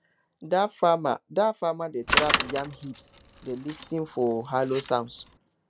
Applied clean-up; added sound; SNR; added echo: none; Bicycle; 2 dB; none.